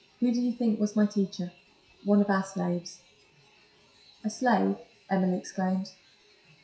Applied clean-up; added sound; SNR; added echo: classical method WPE with log-MMSE.